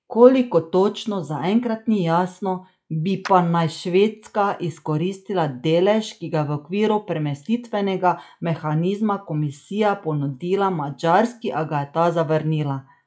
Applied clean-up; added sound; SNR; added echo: classical method log-MMSE.